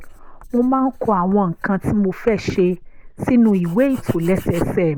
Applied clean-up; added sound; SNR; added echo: neural mask model Resemble Enhance denoiser.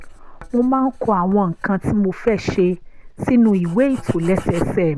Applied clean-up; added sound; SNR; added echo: none; Writing; 17 dB; none.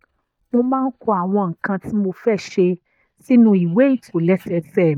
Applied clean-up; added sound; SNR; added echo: neural mask model DeepFilterNet 3.